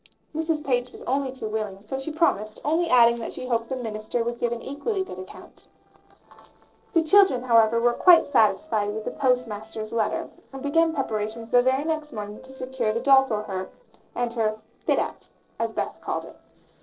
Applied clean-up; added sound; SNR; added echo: neural separator model SepFormer DNS4.